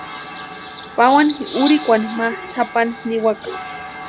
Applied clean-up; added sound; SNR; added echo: none; Bird; 12 dB; none.